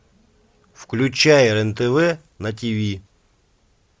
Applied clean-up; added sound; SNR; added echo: none; none; none; none.